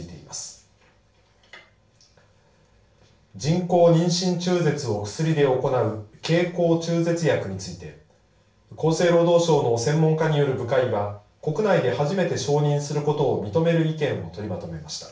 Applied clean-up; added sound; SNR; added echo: none; none; none; reverberation time 0.4 s.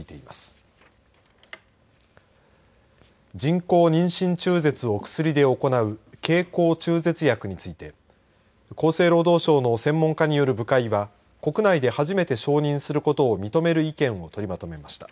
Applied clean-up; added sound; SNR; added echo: none; none; none; none.